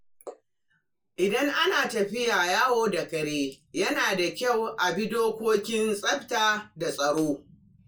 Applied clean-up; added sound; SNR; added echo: none; none; none; reverberation time 0.2 s.